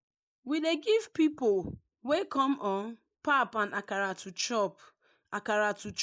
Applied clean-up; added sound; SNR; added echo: neural mask model Resemble Enhance denoiser.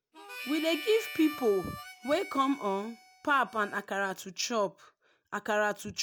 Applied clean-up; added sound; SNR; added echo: none; Harmonica; 13 dB; none.